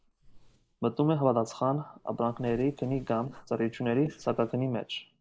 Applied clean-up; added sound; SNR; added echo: neural mask model Resemble Enhance denoiser.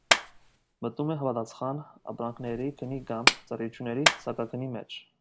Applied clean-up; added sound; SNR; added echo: none; Clapping; -2 dB; none.